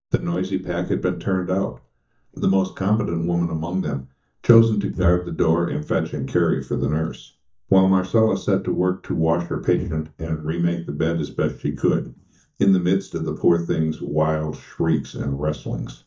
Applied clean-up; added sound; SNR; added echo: neural mask model DeepFilterNet 3.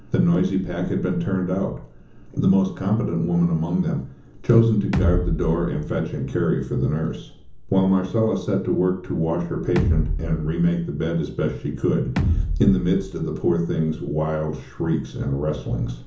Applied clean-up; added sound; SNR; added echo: none; Bass drum; 3 dB; reverberation time 0.7 s.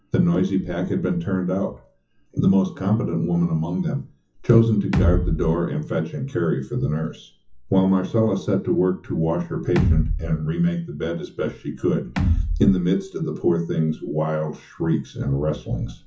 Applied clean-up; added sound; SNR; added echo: classical method WPE with log-MMSE.